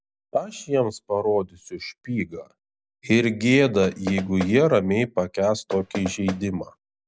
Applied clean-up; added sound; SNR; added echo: none; Knock; 12 dB; none.